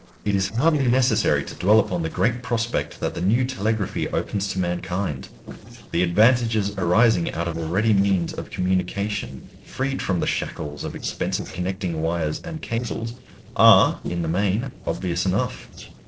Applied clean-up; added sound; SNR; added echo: neural separator model SepFormer DNS4.